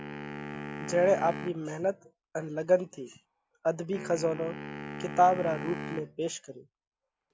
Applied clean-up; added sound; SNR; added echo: none; Wind instrument, woodwind instrument; 11 dB; none.